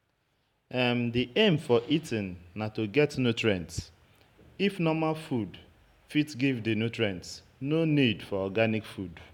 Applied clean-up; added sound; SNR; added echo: none; none; none; none.